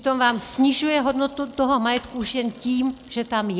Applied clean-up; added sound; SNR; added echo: none; Mechanisms / Bicycle; 16 dB; none.